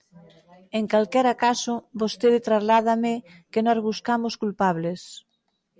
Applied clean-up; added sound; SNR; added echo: none; none; none; none.